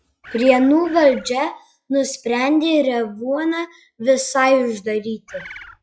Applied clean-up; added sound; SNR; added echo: classical method log-MMSE.